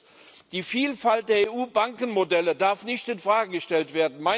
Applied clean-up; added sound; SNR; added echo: none; none; none; none.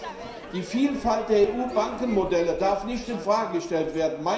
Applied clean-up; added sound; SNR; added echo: none; Crowd / Fireworks; 14 dB; reverberation time 0.7 s.